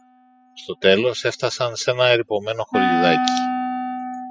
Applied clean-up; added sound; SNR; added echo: classical method spectral subtraction.